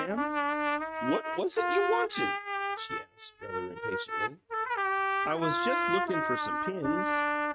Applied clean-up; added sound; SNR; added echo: neural mask model RNNoise.